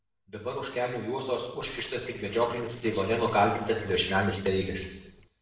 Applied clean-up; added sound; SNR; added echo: neural separator model SepFormer DNS4.